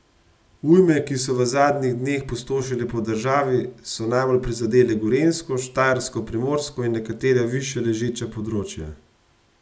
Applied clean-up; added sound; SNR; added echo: none; none; none; none.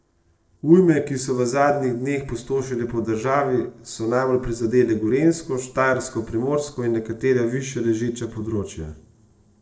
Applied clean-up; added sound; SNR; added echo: neural separator model SepFormer DNS4.